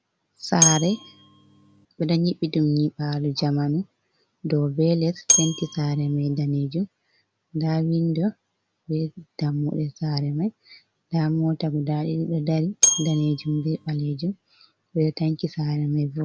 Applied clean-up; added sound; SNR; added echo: none; Bell; 0 dB; none.